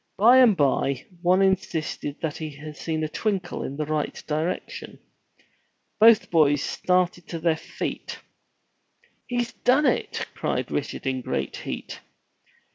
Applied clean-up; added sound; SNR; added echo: none; none; none; none.